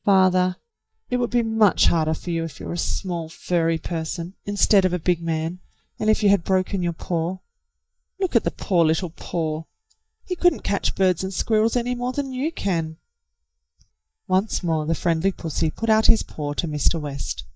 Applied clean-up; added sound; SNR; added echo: neural mask model DeepFilterNet 3.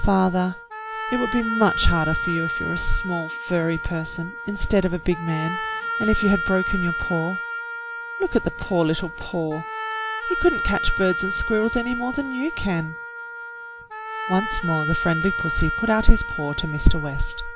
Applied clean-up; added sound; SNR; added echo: none; Wind instrument, woodwind instrument; 6 dB; none.